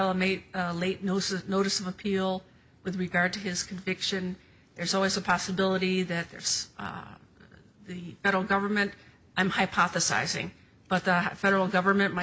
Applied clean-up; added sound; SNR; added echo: none; none; none; none.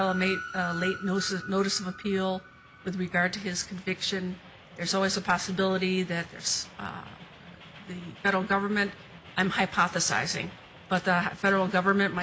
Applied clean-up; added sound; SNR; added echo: none; Train; 16 dB; none.